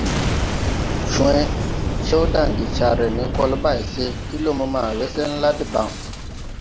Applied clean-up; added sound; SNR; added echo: none; Boom; 1 dB; none.